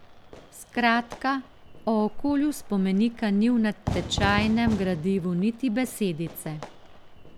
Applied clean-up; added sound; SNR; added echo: none; Fire / Fireworks; 12 dB; none.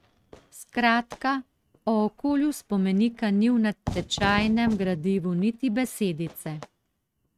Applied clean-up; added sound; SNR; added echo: neural mask model RNNoise.